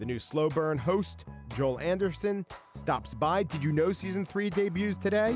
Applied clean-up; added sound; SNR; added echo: none; none; none; none.